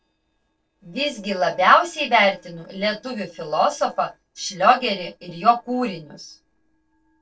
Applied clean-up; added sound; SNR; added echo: neural separator model SepFormer DNS4.